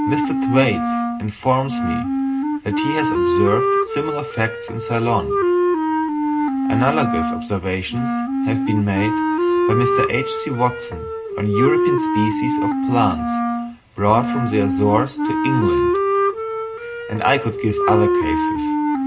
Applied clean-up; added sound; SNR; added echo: none; Wind instrument, woodwind instrument; -2 dB; reverberation time 0.2 s.